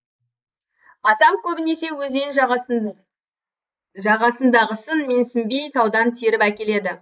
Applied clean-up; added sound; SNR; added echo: neural mask model Resemble Enhance denoiser.